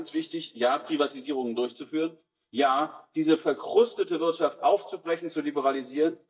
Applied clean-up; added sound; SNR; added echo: neural mask model DeepFilterNet 3.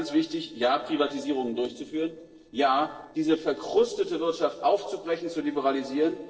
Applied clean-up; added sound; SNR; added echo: neural separator model SepFormer DNS4.